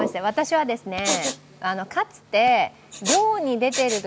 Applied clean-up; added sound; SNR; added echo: none; Respiratory sounds; 8 dB; none.